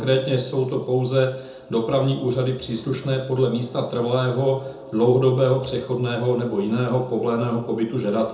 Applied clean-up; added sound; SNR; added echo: none; none; none; reverberation time 0.5 s.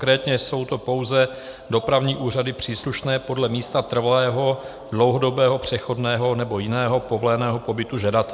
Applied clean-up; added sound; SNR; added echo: none; none; none; none.